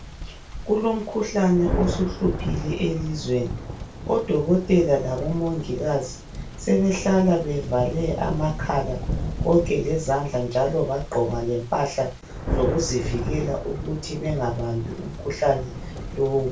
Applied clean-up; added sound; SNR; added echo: none; Thunder; 8 dB; reverberation time 0.2 s.